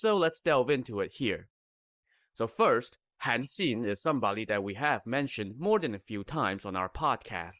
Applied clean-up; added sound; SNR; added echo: neural mask model Resemble Enhance denoiser.